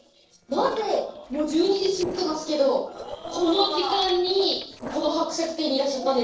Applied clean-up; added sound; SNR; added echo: neural separator model SepFormer DNS4.